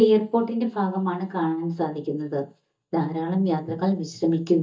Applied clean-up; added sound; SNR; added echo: neural mask model DeepFilterNet 3.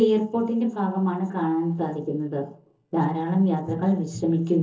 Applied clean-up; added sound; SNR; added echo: neural separator model SepFormer DNS4.